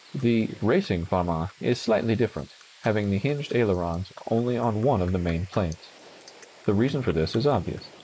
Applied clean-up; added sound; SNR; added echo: neural mask model Resemble Enhance denoiser.